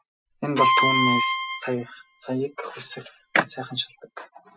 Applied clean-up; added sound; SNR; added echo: classical method spectral subtraction.